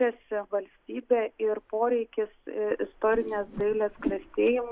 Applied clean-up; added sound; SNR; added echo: none; Whoosh, swoosh, swish; 10 dB; none.